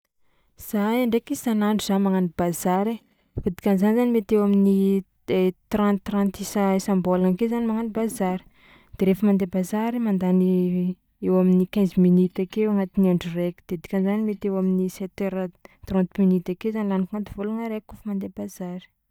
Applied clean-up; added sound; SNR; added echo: neural mask model DeepFilterNet 3.